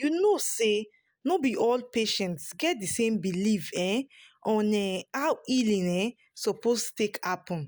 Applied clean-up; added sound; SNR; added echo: none; none; none; none.